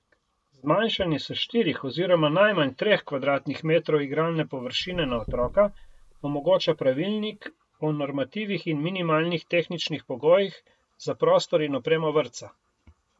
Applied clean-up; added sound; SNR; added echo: none; Knock / Wood; 17 dB; none.